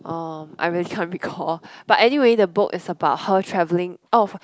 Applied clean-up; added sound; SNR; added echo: none; none; none; none.